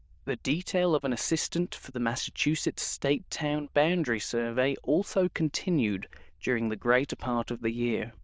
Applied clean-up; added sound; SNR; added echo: neural diffusion model UNIVERSE++.